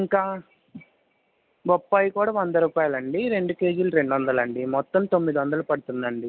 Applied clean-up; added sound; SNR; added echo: none; none; none; none.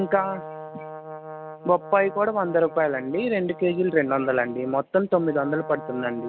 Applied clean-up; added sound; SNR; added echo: none; Brass instrument; 15 dB; none.